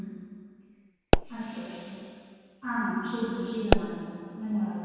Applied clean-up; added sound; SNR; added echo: none; Explosion; -4 dB; reverberation time 2.1 s.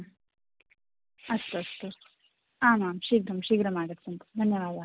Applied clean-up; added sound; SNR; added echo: none; none; none; none.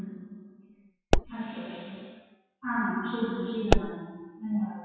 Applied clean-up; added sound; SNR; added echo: classical method WPE with log-MMSE.